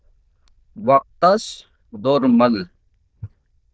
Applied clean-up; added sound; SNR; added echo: neural diffusion model UNIVERSE++.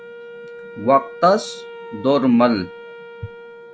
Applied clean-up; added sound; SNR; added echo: none; Wind instrument, woodwind instrument; 16 dB; none.